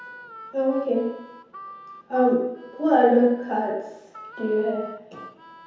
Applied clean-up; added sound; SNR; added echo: none; Harmonica; 19 dB; reverberation time 0.9 s.